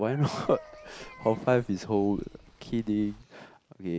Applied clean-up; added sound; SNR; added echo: none; Walk, footsteps / Insect + Chicken, rooster; 19 dB; none.